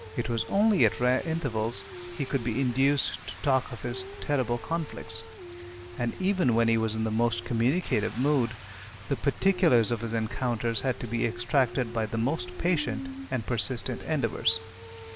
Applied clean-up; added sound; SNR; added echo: none; Rain; 14 dB; none.